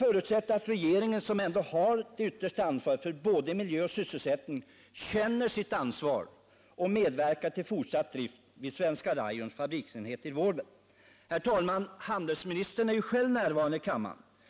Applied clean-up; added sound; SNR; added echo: none; none; none; none.